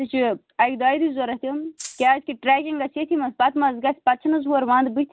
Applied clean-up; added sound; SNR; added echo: none; Rattle (instrument); 15 dB; none.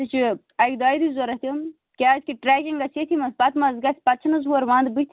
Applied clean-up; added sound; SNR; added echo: none; none; none; none.